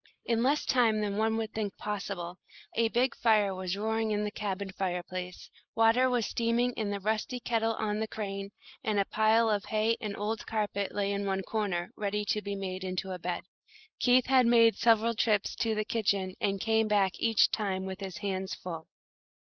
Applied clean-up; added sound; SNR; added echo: neural mask model Resemble Enhance denoiser.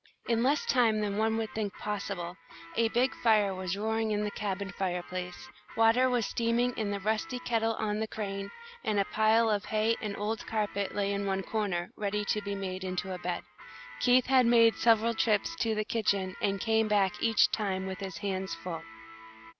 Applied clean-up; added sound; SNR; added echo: none; Guitar; 18 dB; none.